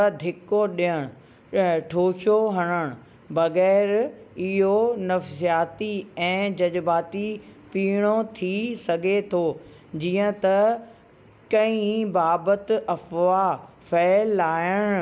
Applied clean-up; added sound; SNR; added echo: none; none; none; none.